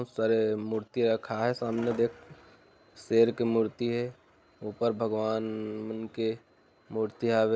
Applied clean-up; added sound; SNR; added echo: none; none; none; none.